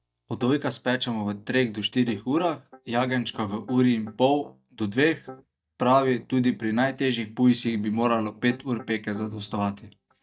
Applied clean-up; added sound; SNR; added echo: neural mask model DeepFilterNet 3.